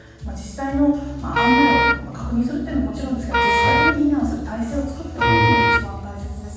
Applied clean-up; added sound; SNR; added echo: none; Wind instrument, woodwind instrument; -3 dB; reverberation time 1.2 s.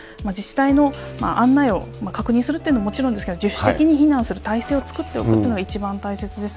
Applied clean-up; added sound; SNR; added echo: none; none; none; none.